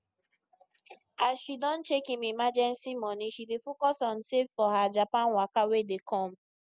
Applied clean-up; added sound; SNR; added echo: none; none; none; none.